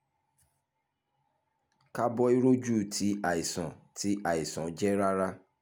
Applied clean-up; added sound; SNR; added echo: none; none; none; none.